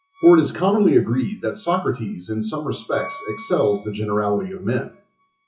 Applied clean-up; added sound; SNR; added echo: classical method WPE with log-MMSE.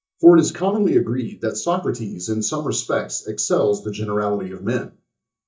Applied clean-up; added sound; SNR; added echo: neural mask model DeepFilterNet 3.